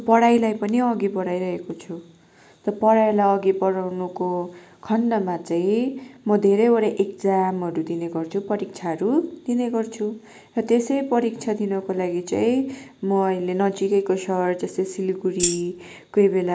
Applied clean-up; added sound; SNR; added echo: none; Tambourine; 5 dB; none.